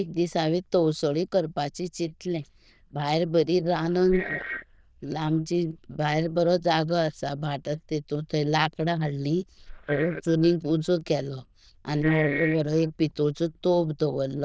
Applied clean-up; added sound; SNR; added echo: neural diffusion model UNIVERSE++.